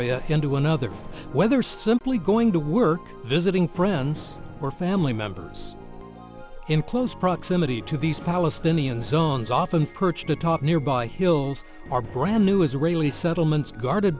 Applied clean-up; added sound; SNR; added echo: none; none; none; none.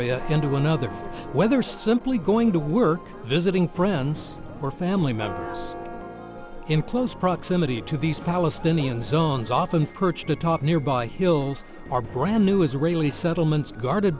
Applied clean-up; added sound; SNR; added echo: none; Church bell; 17 dB; none.